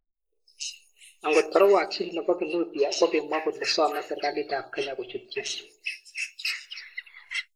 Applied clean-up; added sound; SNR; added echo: neural mask model Resemble Enhance denoiser.